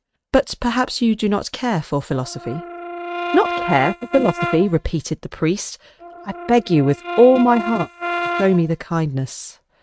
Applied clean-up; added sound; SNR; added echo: neural mask model RNNoise.